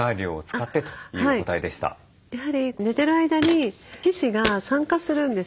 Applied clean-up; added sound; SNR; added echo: none; Walk, footsteps; 10 dB; none.